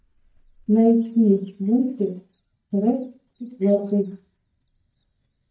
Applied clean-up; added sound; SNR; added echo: neural mask model DeepFilterNet 3.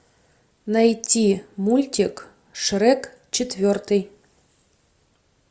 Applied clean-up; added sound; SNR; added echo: none; none; none; none.